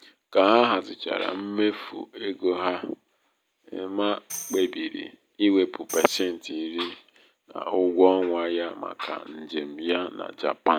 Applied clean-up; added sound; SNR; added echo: none; Tambourine; 16 dB; none.